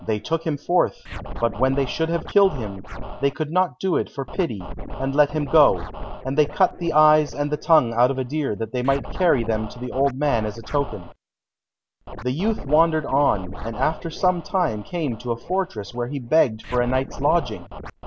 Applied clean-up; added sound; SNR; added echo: none; Scratching (performance technique); 11 dB; none.